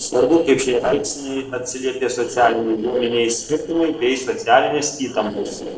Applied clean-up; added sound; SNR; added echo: neural separator model SepFormer DNS4.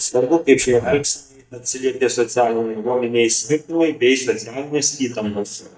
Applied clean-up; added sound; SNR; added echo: neural mask model DeepFilterNet 3.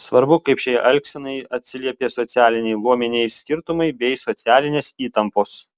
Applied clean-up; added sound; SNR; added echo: none; none; none; none.